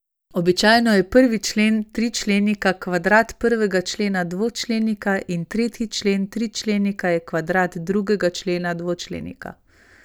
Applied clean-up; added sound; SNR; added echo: none; none; none; none.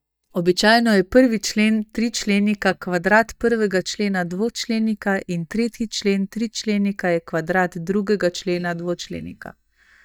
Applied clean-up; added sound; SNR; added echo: neural mask model DeepFilterNet 3.